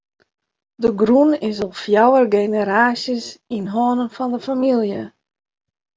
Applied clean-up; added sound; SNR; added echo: none; none; none; none.